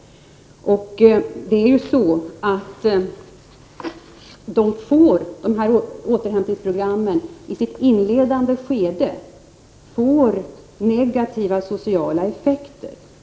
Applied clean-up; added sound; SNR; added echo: none; none; none; none.